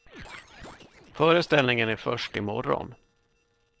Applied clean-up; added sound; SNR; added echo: neural separator model SepFormer DNS4.